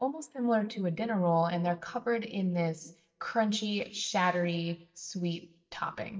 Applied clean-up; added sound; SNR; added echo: neural mask model DeepFilterNet 3.